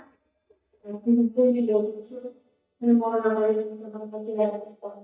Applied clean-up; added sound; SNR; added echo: neural mask model DeepFilterNet 3.